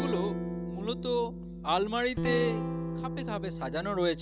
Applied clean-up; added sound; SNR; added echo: none; Guitar; 3 dB; none.